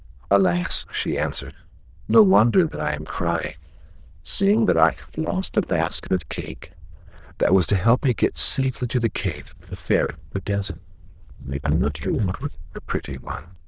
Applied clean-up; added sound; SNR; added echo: neural diffusion model UNIVERSE++.